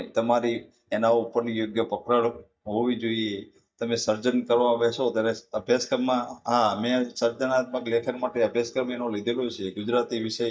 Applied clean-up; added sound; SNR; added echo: neural mask model DeepFilterNet 3.